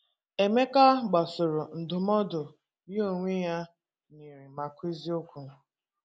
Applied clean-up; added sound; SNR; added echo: none; none; none; none.